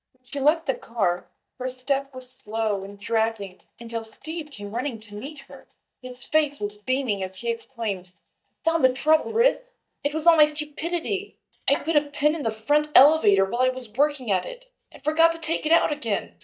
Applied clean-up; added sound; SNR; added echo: neural mask model DeepFilterNet 3.